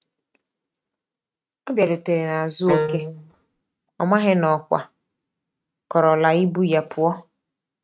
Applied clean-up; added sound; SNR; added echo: neural mask model RNNoise.